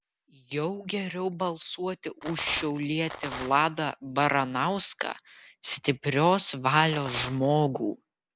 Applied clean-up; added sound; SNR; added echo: none; Rattle; 12 dB; none.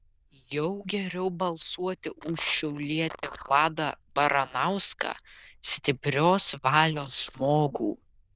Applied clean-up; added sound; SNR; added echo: neural diffusion model UNIVERSE++.